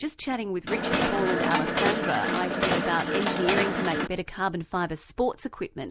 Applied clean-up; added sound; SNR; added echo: none; Mechanisms; -3 dB; none.